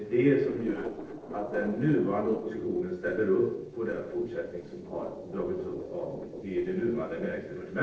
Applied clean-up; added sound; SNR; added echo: neural separator model SepFormer DNS4.